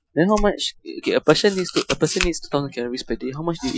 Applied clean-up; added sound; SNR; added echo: classical method Wiener filter.